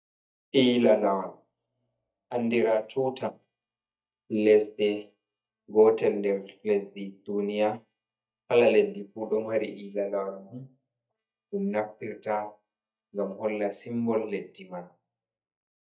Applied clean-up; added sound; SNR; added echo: neural mask model DeepFilterNet 3.